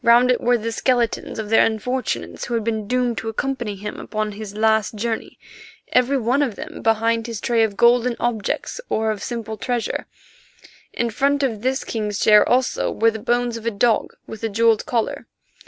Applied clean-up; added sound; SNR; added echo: none; none; none; none.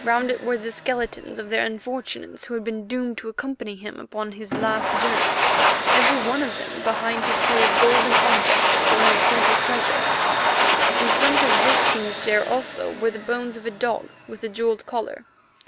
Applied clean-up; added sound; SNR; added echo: none; Domestic sounds, home sounds; -4 dB; none.